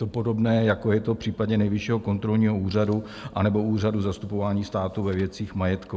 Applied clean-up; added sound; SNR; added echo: none; none; none; none.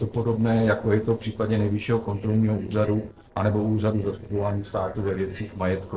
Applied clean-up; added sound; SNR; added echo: neural separator model SepFormer DNS4.